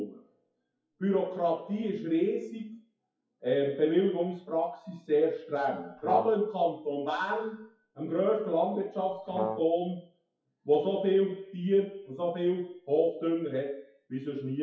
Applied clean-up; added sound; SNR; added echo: classical method WPE with log-MMSE.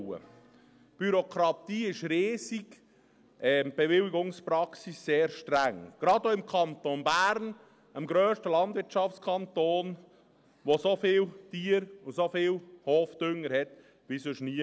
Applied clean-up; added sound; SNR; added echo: none; none; none; none.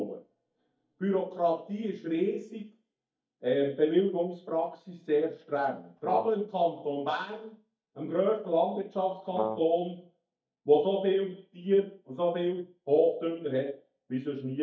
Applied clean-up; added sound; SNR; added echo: neural mask model DeepFilterNet 3.